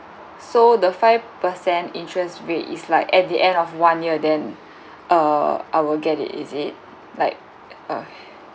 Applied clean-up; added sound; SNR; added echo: none; none; none; none.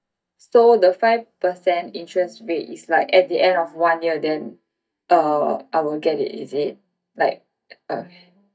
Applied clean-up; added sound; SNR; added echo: neural mask model DeepFilterNet 3.